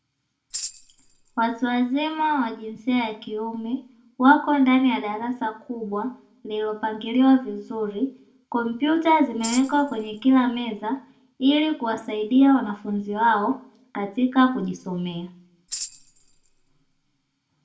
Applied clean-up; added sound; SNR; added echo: none; Tambourine; 16 dB; reverberation time 0.3 s.